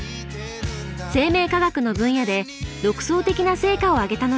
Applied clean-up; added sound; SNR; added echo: none; none; none; none.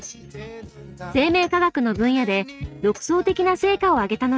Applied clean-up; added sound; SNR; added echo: neural mask model RNNoise.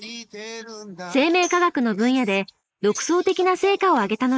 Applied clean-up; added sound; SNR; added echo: neural mask model Resemble Enhance denoiser.